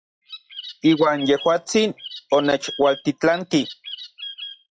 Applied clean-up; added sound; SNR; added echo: classical method log-MMSE.